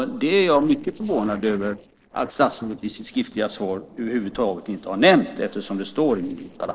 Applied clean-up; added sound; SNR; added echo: neural separator model SepFormer DNS4.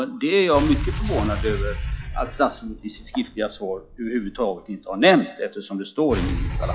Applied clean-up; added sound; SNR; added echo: classical method log-MMSE.